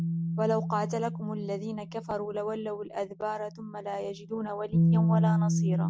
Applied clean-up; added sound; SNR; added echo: none; Bass guitar; -4 dB; none.